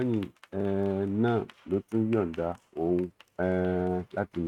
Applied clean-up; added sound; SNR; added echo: neural mask model RNNoise.